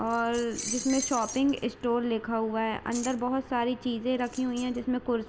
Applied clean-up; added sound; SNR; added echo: none; Keys jangling; 13 dB; reverberation time 0.7 s.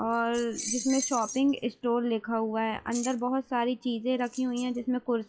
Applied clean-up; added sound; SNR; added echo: classical method WPE with log-MMSE.